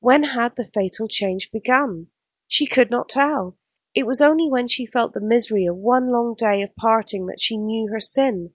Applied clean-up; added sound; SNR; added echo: none; none; none; none.